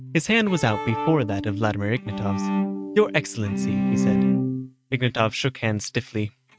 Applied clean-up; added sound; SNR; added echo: neural mask model RNNoise.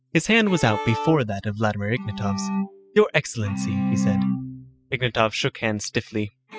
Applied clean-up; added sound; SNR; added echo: classical method spectral subtraction.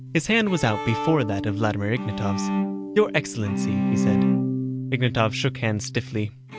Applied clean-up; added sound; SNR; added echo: none; Bowed string instrument; 2 dB; none.